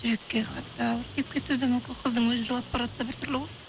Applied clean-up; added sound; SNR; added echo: none; Rain + Bass guitar; 15 dB; none.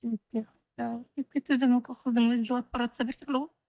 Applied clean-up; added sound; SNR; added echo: neural mask model DeepFilterNet 3.